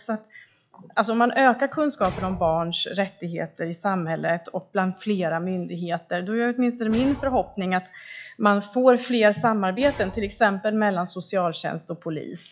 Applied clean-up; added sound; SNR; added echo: classical method log-MMSE.